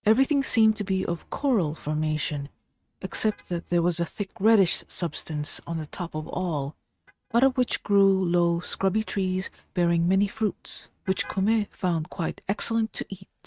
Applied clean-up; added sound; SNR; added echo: neural mask model RNNoise.